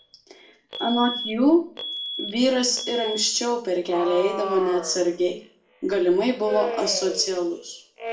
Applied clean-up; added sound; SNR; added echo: none; Alarm; 10 dB; reverberation time 0.4 s.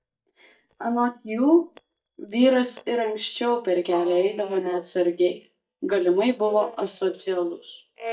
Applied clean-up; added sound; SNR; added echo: neural mask model DeepFilterNet 3.